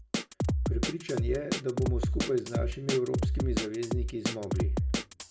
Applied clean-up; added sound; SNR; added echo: none; Drum kit; -4 dB; reverberation time 0.6 s.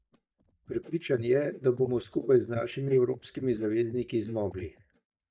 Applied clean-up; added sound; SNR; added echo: neural mask model DeepFilterNet 3.